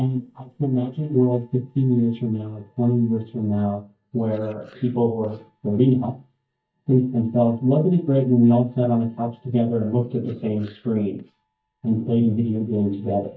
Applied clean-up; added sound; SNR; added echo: neural mask model DeepFilterNet 3.